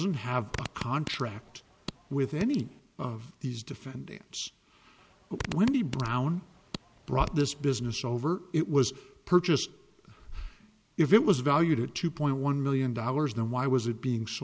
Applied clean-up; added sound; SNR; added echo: none; Fart; 14 dB; none.